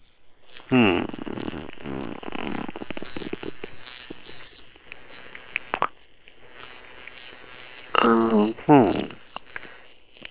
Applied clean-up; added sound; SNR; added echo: neural separator model SepFormer WHAM!.